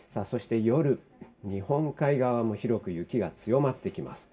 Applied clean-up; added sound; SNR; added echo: none; none; none; reverberation time 0.2 s.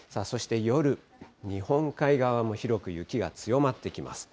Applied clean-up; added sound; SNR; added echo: none; none; none; none.